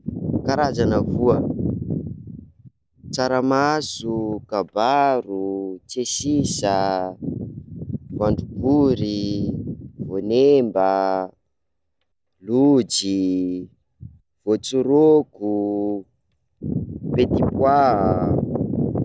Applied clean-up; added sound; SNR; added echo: none; none; none; none.